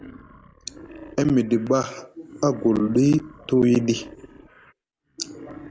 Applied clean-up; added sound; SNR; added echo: none; Wild animals; 20 dB; none.